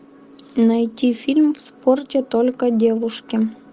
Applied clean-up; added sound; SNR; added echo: none; none; none; none.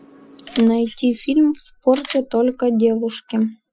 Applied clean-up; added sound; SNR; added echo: classical method Wiener filter.